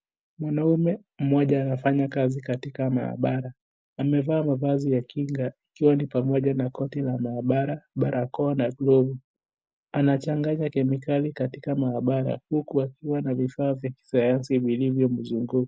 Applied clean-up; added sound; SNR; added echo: neural mask model Resemble Enhance denoiser.